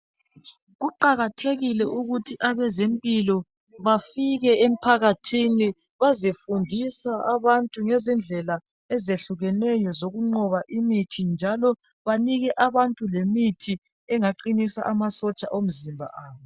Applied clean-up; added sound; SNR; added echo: none; none; none; none.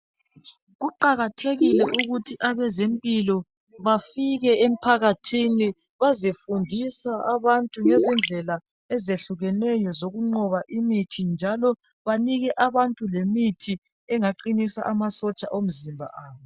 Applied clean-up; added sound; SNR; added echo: none; Gurgling; -2 dB; none.